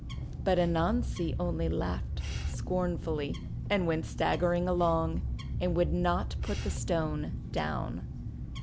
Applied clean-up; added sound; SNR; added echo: none; Bird; 3 dB; none.